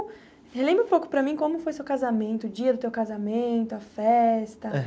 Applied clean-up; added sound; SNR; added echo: none; none; none; none.